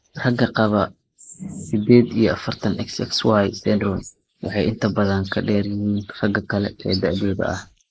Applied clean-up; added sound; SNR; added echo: neural mask model Resemble Enhance denoiser.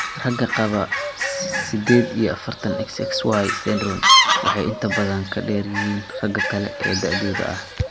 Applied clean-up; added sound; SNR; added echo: none; Fowl; 0 dB; none.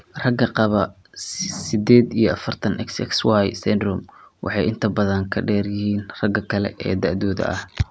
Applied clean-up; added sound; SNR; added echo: none; none; none; none.